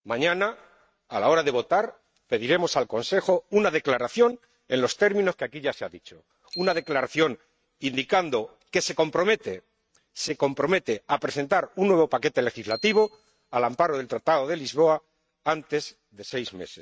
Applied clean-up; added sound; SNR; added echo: neural mask model RNNoise.